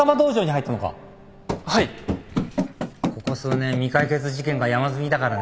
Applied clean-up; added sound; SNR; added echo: none; Run; 5 dB; none.